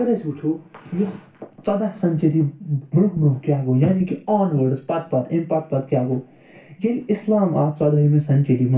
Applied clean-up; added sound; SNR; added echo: none; none; none; reverberation time 0.3 s.